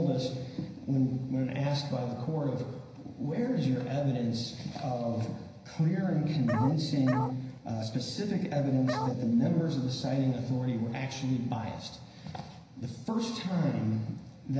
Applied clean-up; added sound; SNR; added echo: none; Bark; 6 dB; reverberation time 0.9 s.